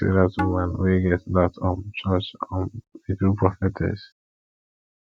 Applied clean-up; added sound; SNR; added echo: neural mask model RNNoise.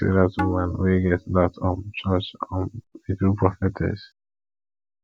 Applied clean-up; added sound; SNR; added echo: none; Tabla; 10 dB; none.